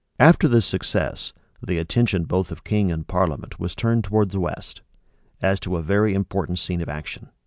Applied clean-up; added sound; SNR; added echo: none; none; none; none.